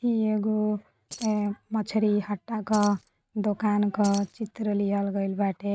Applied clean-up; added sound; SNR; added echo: neural mask model RNNoise.